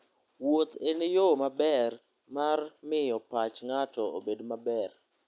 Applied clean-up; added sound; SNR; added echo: none; none; none; none.